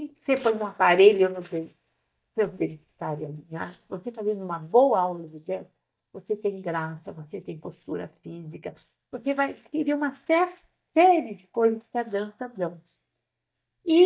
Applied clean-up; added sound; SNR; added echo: neural mask model DeepFilterNet 3.